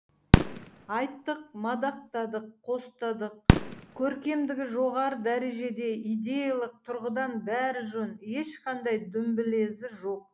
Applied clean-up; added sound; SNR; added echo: none; Fireworks; -3 dB; none.